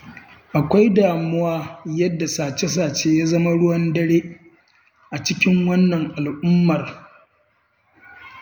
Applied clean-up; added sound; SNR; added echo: none; none; none; none.